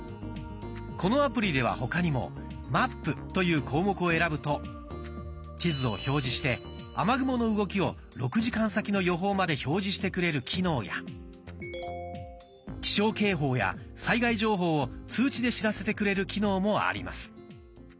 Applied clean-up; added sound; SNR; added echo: none; none; none; none.